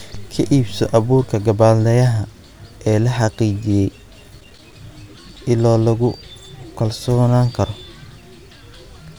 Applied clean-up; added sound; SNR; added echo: none; none; none; none.